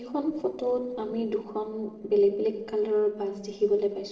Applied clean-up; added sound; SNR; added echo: neural separator model SepFormer DNS4.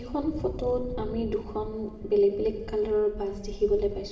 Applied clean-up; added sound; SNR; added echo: none; Wind; 10 dB; reverberation time 1.2 s.